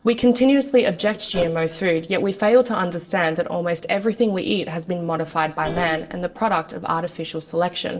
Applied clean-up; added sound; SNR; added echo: neural separator model SepFormer DNS4.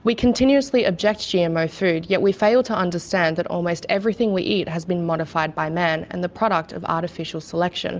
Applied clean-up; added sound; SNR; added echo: none; none; none; none.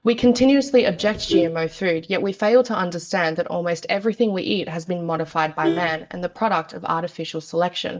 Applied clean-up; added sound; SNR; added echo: neural mask model DeepFilterNet 3.